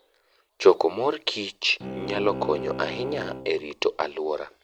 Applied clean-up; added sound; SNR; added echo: none; Bowed string instrument; 10 dB; none.